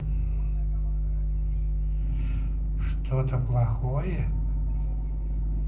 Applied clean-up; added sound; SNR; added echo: neural separator model SepFormer DNS4.